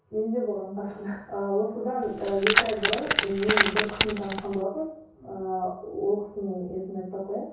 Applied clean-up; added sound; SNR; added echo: none; Keys jangling; -2 dB; reverberation time 0.6 s.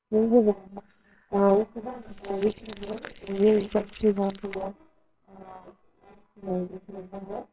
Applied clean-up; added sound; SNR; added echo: neural separator model SepFormer WHAMR!.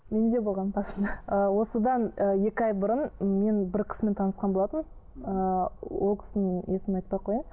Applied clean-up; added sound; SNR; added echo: none; none; none; none.